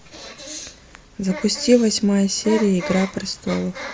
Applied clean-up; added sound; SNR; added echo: none; none; none; none.